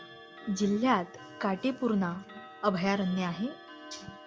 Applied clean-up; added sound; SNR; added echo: none; Clock; 17 dB; none.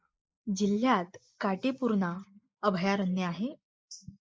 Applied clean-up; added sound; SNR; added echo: neural mask model Resemble Enhance denoiser.